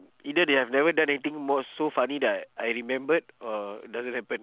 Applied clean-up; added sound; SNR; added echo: none; none; none; none.